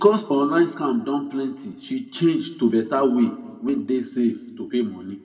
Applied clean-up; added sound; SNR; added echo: none; none; none; reverberation time 1.2 s.